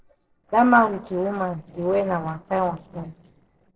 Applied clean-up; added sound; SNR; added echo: neural separator model SepFormer DNS4.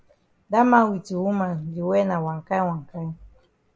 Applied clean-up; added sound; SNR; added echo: none; none; none; none.